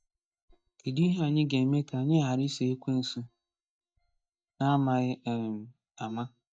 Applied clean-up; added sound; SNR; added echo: neural mask model DeepFilterNet 3.